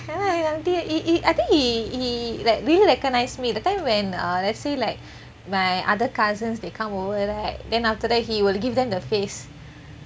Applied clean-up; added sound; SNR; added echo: none; none; none; none.